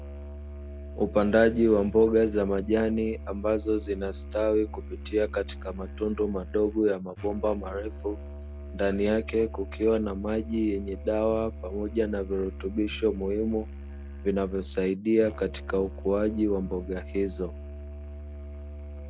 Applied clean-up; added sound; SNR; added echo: none; Musical instrument; 11 dB; none.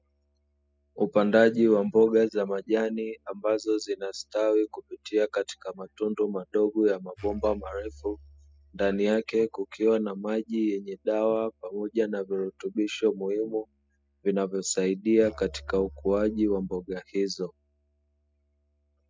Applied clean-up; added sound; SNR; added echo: classical method spectral subtraction.